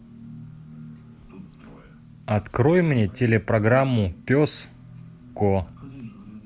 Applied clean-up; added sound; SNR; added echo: none; none; none; none.